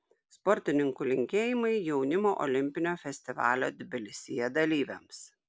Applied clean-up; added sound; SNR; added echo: none; none; none; none.